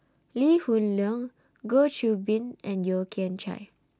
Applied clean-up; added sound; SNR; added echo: none; none; none; none.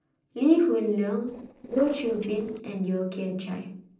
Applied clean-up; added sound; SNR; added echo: neural separator model SepFormer DNS4.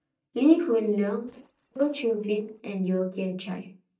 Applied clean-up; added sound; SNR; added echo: neural mask model DeepFilterNet 3.